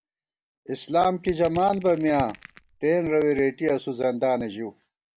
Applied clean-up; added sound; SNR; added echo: none; Crushing; 16 dB; none.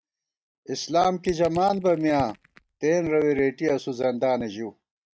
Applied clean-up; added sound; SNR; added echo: neural mask model RNNoise.